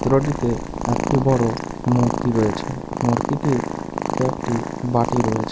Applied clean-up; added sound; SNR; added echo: none; Purr; 4 dB; none.